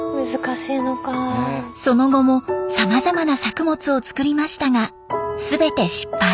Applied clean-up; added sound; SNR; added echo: none; Piano; 20 dB; none.